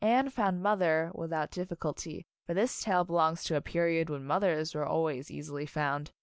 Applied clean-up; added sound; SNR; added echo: none; none; none; none.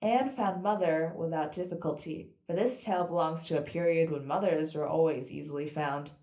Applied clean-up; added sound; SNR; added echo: none; none; none; reverberation time 0.3 s.